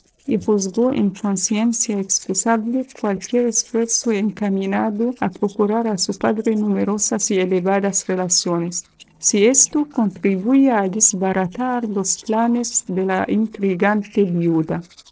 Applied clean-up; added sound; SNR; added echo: neural separator model SepFormer DNS4.